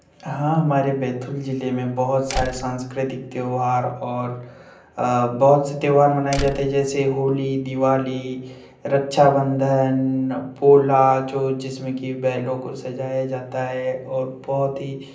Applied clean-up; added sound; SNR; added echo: none; Slam; 10 dB; reverberation time 0.6 s.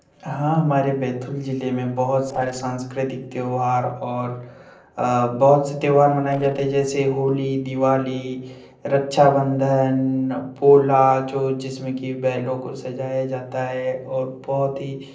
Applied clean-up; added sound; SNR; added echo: neural separator model SepFormer DNS4.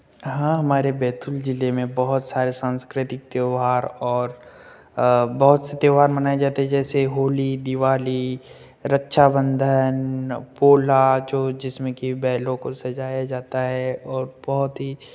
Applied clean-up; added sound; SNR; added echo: none; none; none; none.